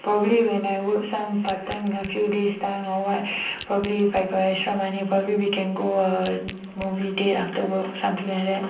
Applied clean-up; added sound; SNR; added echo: none; Crack / Crushing; 19 dB; reverberation time 0.6 s.